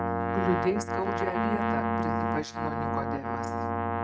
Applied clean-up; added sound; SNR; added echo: neural mask model RNNoise.